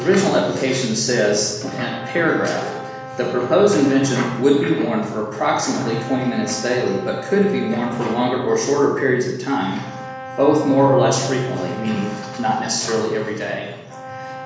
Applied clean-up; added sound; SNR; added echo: none; Brass instrument; 15 dB; reverberation time 1.1 s.